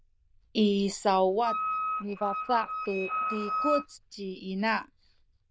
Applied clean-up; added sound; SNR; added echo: neural diffusion model UNIVERSE++.